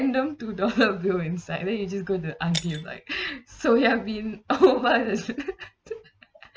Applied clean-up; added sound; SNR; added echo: none; Shatter; 17 dB; none.